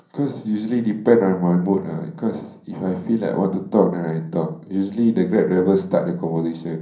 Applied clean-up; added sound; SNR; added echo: none; none; none; reverberation time 0.6 s.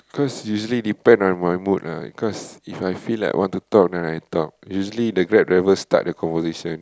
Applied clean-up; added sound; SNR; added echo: none; none; none; none.